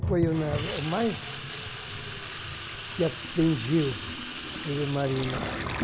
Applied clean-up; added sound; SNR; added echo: none; Sink (filling or washing) / Water tap, faucet; 3 dB; none.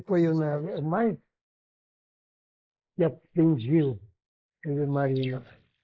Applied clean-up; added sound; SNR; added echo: neural mask model Resemble Enhance denoiser.